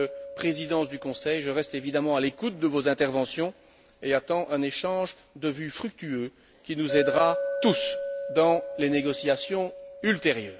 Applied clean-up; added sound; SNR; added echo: none; Chink, clink; 9 dB; none.